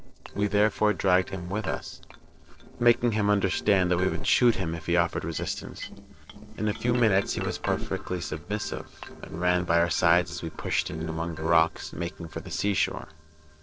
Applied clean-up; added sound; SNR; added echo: neural separator model SepFormer DNS4.